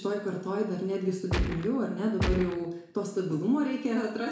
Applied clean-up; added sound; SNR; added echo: none; Gunshot, gunfire; 1 dB; reverberation time 0.6 s.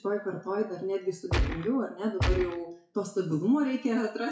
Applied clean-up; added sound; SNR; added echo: classical method WPE with log-MMSE.